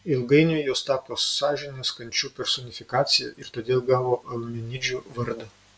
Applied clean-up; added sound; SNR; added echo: none; none; none; none.